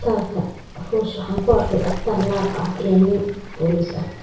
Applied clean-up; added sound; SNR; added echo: none; Bird / Fowl; 10 dB; reverberation time 0.6 s.